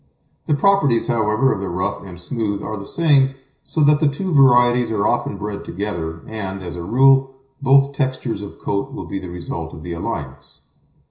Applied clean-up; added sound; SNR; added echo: none; none; none; reverberation time 0.5 s.